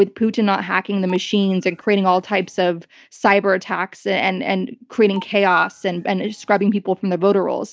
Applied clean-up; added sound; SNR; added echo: neural mask model DeepFilterNet 3.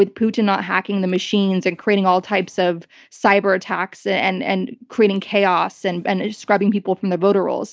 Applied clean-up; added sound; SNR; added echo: neural mask model Resemble Enhance denoiser.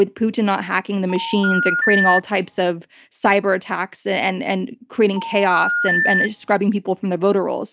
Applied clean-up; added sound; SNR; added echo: none; Telephone; 1 dB; none.